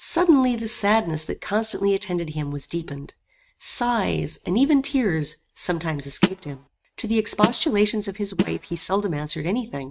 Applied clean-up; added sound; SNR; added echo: neural mask model RNNoise.